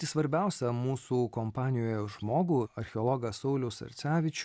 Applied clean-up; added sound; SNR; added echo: none; none; none; none.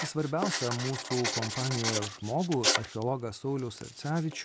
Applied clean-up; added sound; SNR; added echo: none; Writing; 3 dB; none.